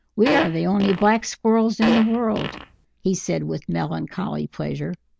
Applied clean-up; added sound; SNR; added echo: none; Fart; 7 dB; none.